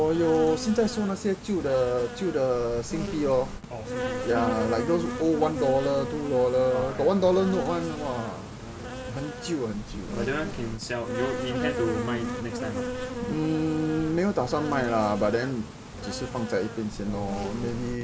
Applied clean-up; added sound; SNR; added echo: none; Insect; 7 dB; none.